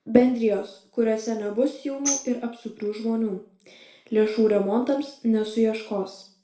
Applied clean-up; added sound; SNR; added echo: none; Tambourine; 9 dB; reverberation time 0.4 s.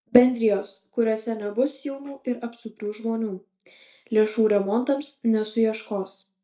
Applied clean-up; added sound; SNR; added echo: neural mask model DeepFilterNet 3.